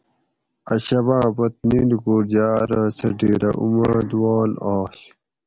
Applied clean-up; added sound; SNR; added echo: none; none; none; none.